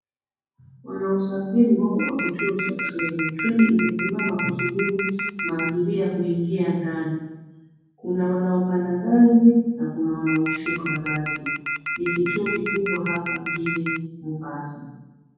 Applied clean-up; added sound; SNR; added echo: none; Telephone; 6 dB; reverberation time 1.3 s.